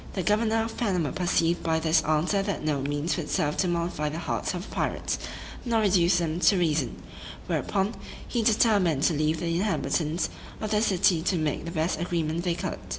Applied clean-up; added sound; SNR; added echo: none; none; none; none.